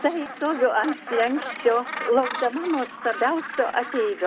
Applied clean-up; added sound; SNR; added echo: none; Gull, seagull; 10 dB; none.